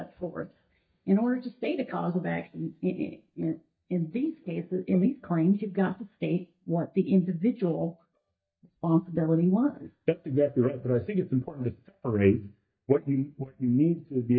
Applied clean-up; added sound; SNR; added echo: neural mask model DeepFilterNet 3.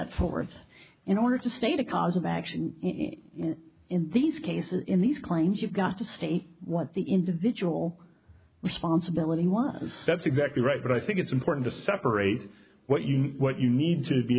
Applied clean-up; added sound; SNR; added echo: none; none; none; none.